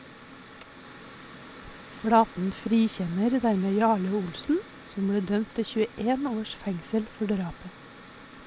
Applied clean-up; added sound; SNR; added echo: none; Mechanical fan; 18 dB; none.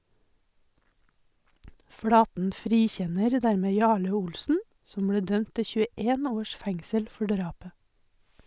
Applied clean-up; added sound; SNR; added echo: none; none; none; none.